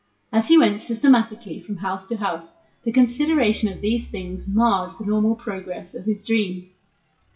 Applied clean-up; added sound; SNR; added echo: classical method WPE with log-MMSE.